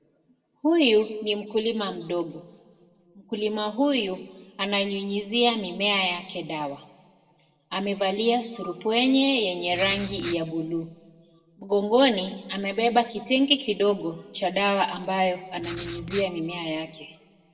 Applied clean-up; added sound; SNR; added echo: none; Writing; 9 dB; reverberation time 1.2 s.